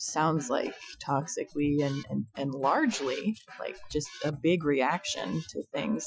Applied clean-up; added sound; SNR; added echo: classical method Wiener filter.